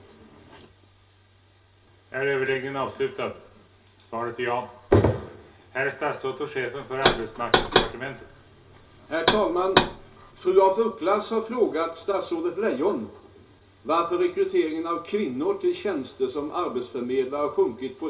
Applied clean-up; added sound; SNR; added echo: none; Knock; 0 dB; reverberation time 0.3 s.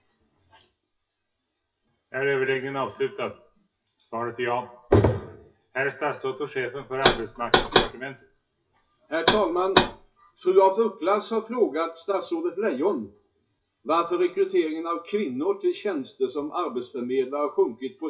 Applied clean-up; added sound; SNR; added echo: classical method WPE with log-MMSE.